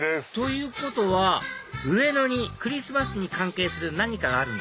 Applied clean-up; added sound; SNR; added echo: none; none; none; none.